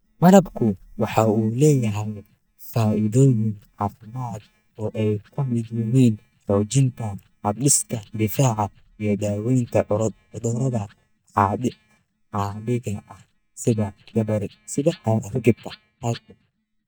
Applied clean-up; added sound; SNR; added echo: neural mask model DeepFilterNet 3.